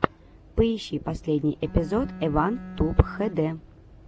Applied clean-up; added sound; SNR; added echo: none; Bowed string instrument; 14 dB; none.